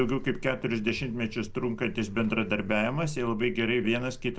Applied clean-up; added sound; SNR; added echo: none; Livestock, farm animals, working animals; 13 dB; none.